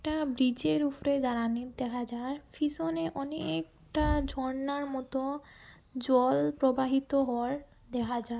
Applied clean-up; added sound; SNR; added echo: none; none; none; none.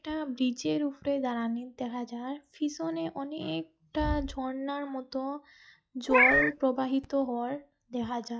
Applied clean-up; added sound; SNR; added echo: classical method log-MMSE.